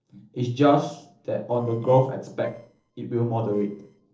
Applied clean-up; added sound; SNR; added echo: neural separator model SepFormer DNS4.